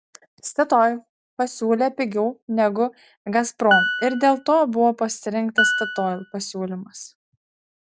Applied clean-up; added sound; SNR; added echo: none; Piano; 2 dB; none.